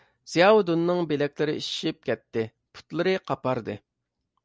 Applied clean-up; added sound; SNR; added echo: none; none; none; none.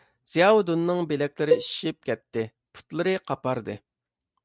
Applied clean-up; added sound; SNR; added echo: neural mask model RNNoise.